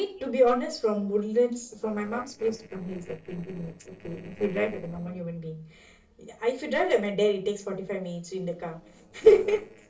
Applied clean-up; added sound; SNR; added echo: neural separator model SepFormer DNS4.